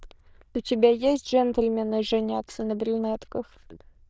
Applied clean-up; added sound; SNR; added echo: neural diffusion model UNIVERSE++.